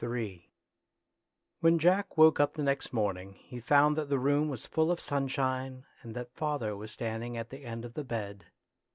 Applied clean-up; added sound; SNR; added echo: none; none; none; none.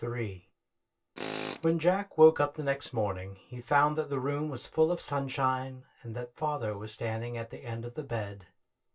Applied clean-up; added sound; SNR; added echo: none; Tools; 14 dB; reverberation time 0.2 s.